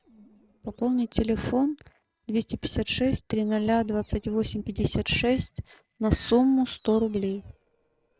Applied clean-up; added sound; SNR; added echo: neural separator model SepFormer DNS4.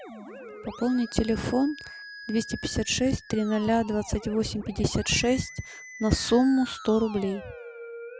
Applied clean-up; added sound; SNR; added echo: none; Musical instrument; 16 dB; none.